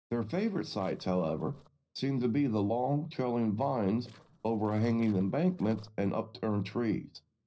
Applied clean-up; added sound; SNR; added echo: neural separator model SepFormer DNS4.